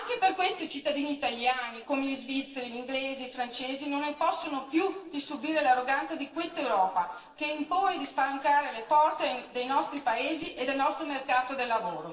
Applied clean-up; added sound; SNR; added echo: neural separator model SepFormer DNS4.